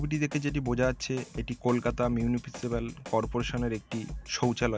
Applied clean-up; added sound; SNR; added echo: none; Drum kit; 11 dB; none.